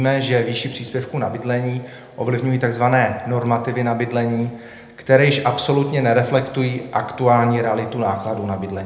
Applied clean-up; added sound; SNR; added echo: none; none; none; reverberation time 0.7 s.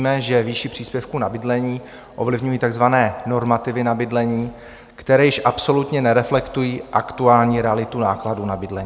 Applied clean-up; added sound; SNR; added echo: none; none; none; none.